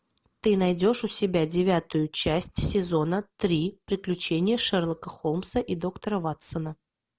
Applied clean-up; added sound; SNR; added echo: none; none; none; none.